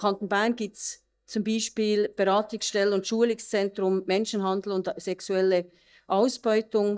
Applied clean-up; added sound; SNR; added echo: neural mask model DeepFilterNet 3.